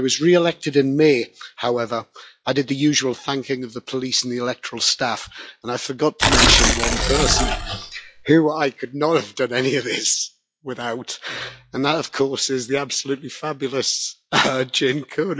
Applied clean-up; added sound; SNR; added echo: classical method log-MMSE.